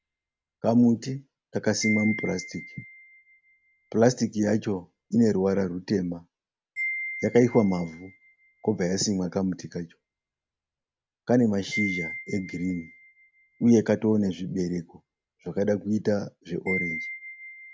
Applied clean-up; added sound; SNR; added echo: none; Wind chime; 13 dB; none.